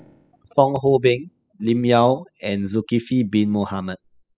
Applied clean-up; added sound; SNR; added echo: classical method spectral subtraction.